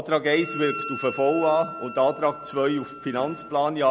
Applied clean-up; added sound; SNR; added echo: none; Wind instrument, woodwind instrument; 13 dB; none.